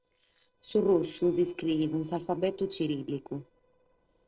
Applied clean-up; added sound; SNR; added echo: neural separator model SepFormer DNS4.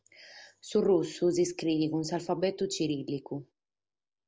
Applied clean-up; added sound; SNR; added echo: none; none; none; none.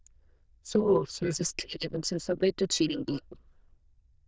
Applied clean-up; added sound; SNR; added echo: neural diffusion model UNIVERSE++.